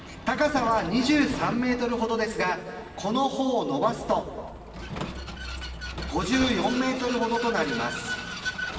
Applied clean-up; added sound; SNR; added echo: none; Vehicle; 9 dB; reverberation time 2.3 s.